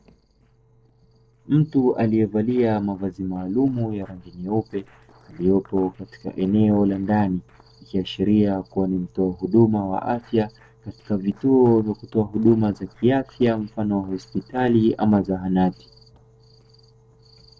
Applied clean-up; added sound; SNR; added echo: neural separator model SepFormer DNS4.